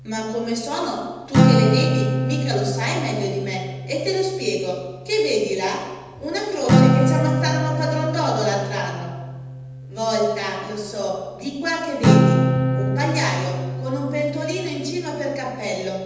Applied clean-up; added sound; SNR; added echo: none; Acoustic guitar; -3 dB; reverberation time 1.1 s.